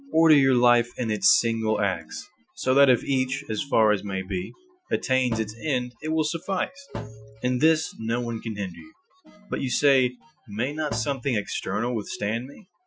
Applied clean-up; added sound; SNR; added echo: classical method Wiener filter.